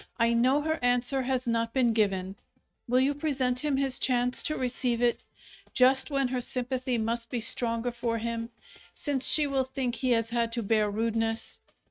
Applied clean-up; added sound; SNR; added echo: neural mask model RNNoise.